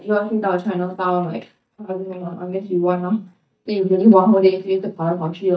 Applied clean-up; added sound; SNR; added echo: neural mask model DeepFilterNet 3.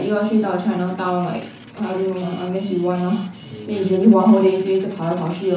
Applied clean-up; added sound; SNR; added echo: none; Printer; 19 dB; reverberation time 0.9 s.